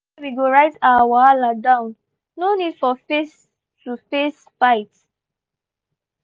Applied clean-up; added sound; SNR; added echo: none; none; none; none.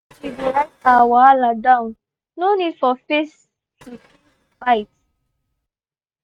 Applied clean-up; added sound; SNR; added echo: neural mask model RNNoise.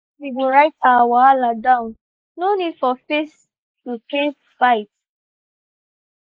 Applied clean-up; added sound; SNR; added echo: neural mask model Resemble Enhance denoiser.